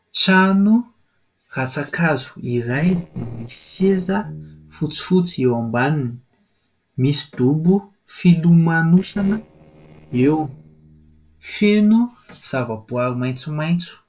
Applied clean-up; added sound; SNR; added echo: neural separator model SepFormer DNS4.